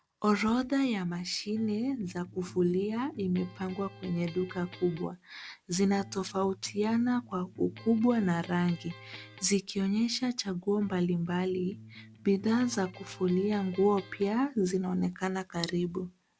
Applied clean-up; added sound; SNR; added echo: none; Electric guitar; 19 dB; none.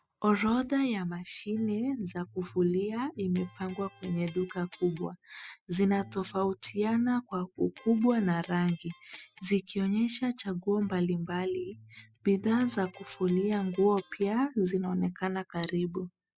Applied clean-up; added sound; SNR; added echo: classical method spectral subtraction.